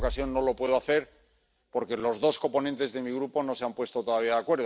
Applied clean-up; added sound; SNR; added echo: none; Bass drum; 16 dB; none.